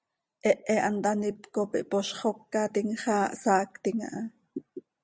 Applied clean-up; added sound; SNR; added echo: none; none; none; none.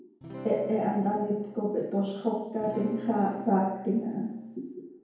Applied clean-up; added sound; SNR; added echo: none; Acoustic guitar / Strum; 16 dB; reverberation time 0.9 s.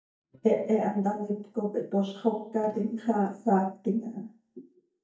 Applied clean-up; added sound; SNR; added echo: neural mask model DeepFilterNet 3.